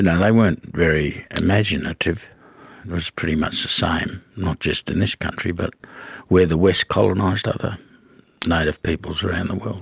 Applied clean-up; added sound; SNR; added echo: none; Shatter; 15 dB; none.